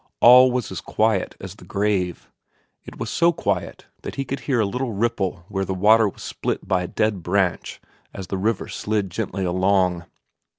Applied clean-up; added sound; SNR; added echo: none; none; none; none.